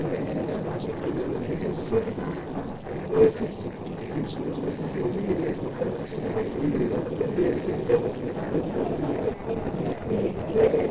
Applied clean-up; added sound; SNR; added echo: neural separator model SepFormer DNS4.